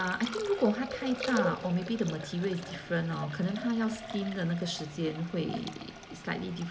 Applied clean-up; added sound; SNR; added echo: none; Liquid; 9 dB; none.